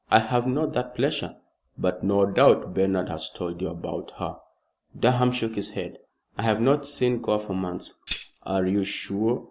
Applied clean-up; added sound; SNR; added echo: none; Tambourine; -3 dB; none.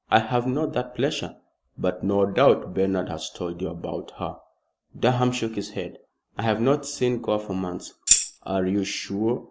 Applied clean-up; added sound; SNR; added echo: neural mask model Resemble Enhance denoiser.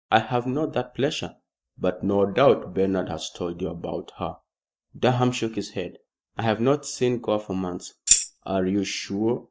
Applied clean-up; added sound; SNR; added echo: neural mask model DeepFilterNet 3.